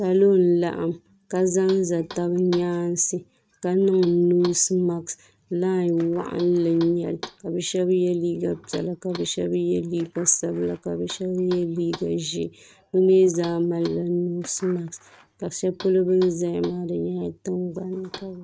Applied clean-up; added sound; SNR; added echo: neural mask model RNNoise.